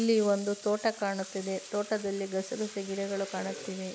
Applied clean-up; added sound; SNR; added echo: none; Bathtub (filling or washing); 15 dB; none.